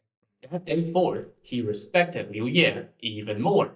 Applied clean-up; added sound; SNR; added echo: neural mask model DeepFilterNet 3.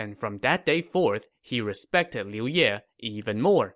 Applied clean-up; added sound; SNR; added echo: none; none; none; none.